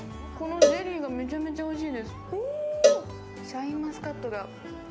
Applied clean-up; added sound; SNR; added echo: none; Cowbell; -4 dB; none.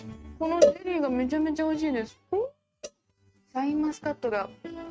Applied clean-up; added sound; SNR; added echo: neural mask model RNNoise.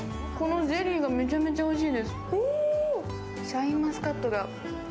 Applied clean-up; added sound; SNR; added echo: none; none; none; none.